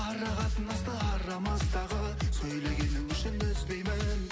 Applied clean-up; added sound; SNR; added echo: none; none; none; none.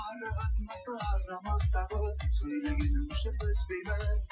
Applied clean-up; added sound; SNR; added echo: classical method Wiener filter.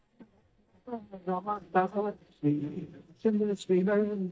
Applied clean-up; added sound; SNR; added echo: neural mask model DeepFilterNet 3.